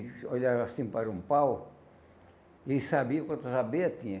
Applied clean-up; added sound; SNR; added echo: none; none; none; none.